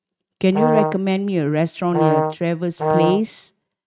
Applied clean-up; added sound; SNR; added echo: neural mask model RNNoise.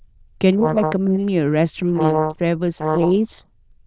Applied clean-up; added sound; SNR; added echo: neural diffusion model UNIVERSE++.